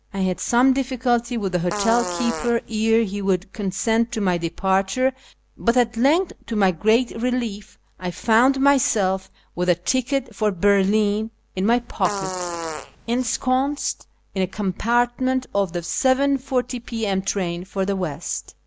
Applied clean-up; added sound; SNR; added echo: none; Fart; 8 dB; none.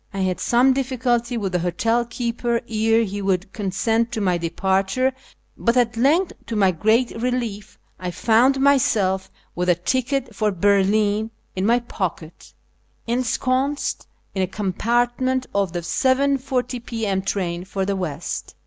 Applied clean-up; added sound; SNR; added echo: none; none; none; none.